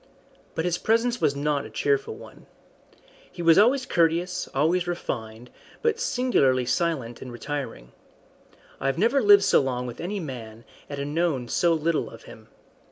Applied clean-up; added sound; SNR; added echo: none; none; none; none.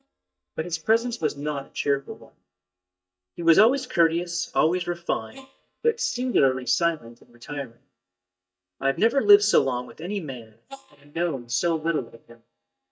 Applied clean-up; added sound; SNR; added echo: neural mask model DeepFilterNet 3.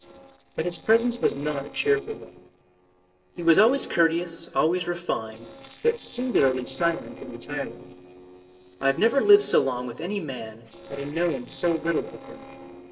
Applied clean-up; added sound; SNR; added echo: neural separator model SepFormer DNS4.